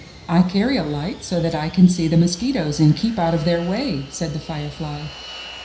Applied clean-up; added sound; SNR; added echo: none; Fixed-wing aircraft, airplane; 20 dB; reverberation time 0.5 s.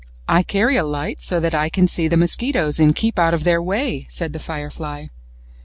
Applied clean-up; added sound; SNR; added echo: none; none; none; none.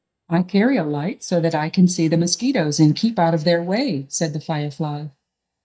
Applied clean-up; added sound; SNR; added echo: neural mask model DeepFilterNet 3.